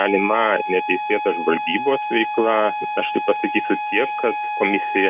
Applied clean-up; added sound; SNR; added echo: none; Harmonica; 4 dB; none.